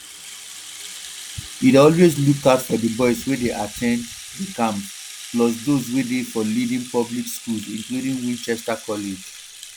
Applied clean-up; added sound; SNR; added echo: none; Rattle (instrument); 15 dB; none.